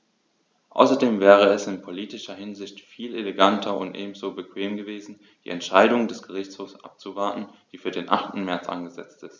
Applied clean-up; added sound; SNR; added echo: none; none; none; none.